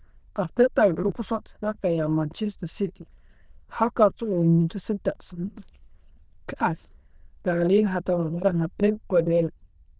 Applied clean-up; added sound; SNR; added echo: neural diffusion model UNIVERSE++.